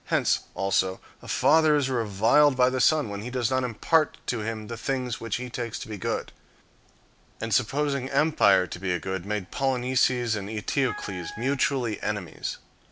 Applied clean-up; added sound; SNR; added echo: none; Wind instrument, woodwind instrument; 13 dB; none.